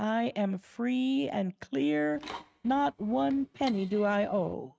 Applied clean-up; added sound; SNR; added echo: neural mask model RNNoise.